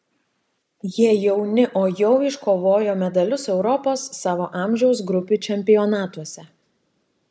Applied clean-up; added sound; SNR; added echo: none; none; none; none.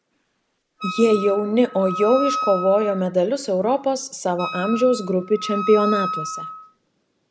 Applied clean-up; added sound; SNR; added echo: none; Wind instrument, woodwind instrument; 8 dB; none.